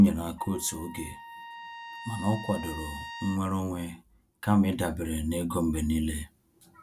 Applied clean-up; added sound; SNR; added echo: none; Trumpet; 14 dB; none.